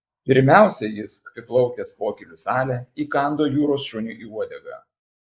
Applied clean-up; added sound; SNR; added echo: neural mask model Resemble Enhance denoiser.